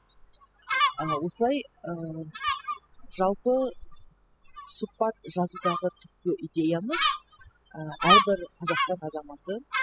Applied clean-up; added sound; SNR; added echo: classical method spectral subtraction.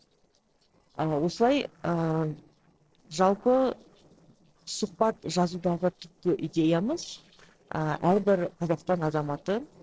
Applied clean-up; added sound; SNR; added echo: neural separator model SepFormer DNS4.